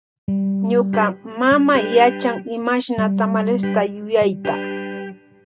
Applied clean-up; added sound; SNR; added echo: none; Electric guitar; 4 dB; none.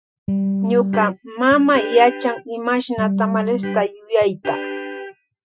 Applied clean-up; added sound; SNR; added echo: classical method Wiener filter.